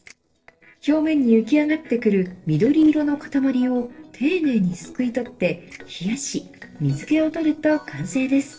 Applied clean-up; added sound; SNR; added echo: neural separator model SepFormer DNS4.